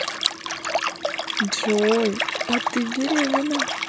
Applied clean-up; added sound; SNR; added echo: none; Liquid; 1 dB; none.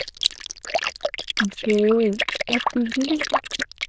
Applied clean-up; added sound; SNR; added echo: neural diffusion model UNIVERSE++.